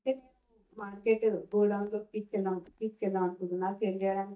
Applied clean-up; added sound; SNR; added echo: neural mask model DeepFilterNet 3.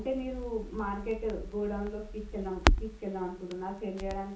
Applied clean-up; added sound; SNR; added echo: none; Crackle; -1 dB; reverberation time 0.7 s.